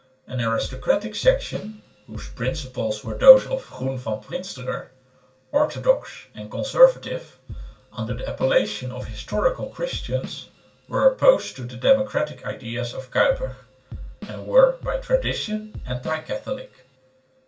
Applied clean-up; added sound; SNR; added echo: none; Drum kit; 13 dB; reverberation time 0.2 s.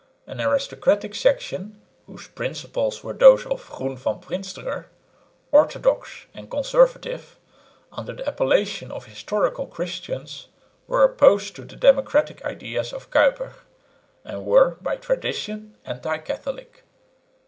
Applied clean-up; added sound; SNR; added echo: none; none; none; none.